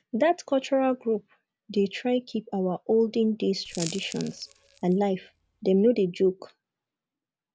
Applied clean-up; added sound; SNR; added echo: none; Crackle; 17 dB; none.